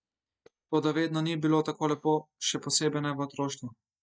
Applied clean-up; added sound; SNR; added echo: neural mask model DeepFilterNet 3.